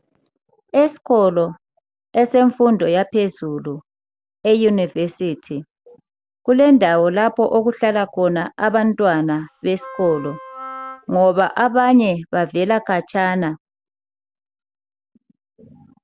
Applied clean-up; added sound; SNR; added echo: none; Wind instrument, woodwind instrument; 16 dB; none.